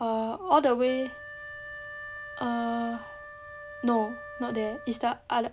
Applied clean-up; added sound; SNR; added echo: none; Wind instrument, woodwind instrument; 14 dB; none.